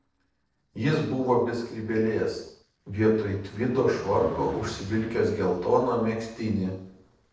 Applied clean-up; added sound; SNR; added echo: neural separator model SepFormer DNS4.